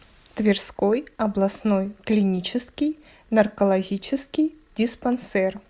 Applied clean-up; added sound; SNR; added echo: none; none; none; none.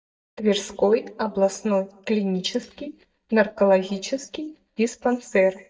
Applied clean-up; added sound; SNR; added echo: neural mask model DeepFilterNet 3.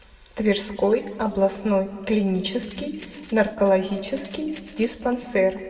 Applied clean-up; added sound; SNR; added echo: none; Keys jangling; 17 dB; reverberation time 1.9 s.